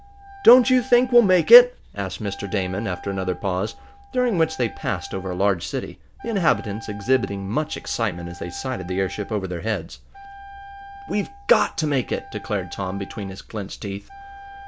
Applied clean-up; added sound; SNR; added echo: none; Wind instrument, woodwind instrument; 19 dB; none.